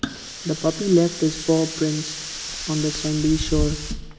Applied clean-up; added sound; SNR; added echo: none; Hiss; 7 dB; reverberation time 1.1 s.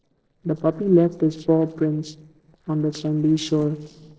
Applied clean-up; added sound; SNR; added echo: neural separator model SepFormer DNS4.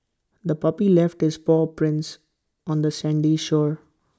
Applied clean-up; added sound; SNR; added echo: none; none; none; none.